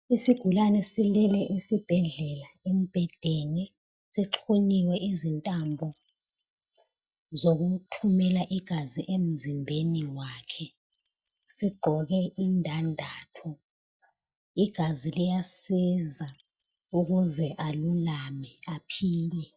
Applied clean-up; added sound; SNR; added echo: neural mask model DeepFilterNet 3.